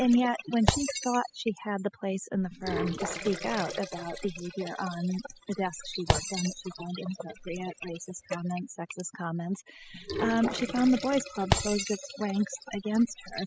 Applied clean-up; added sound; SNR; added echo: classical method spectral subtraction.